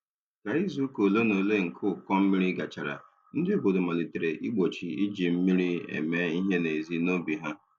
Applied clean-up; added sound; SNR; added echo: none; none; none; none.